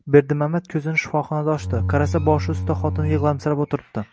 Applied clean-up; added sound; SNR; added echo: none; Bowed string instrument; 4 dB; none.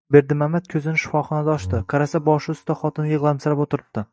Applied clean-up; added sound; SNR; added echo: neural mask model DeepFilterNet 3.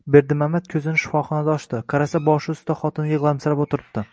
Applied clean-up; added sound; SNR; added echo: none; none; none; none.